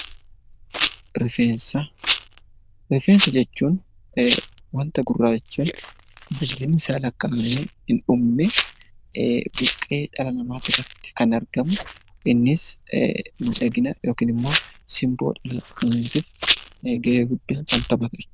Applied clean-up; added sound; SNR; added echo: neural diffusion model UNIVERSE++.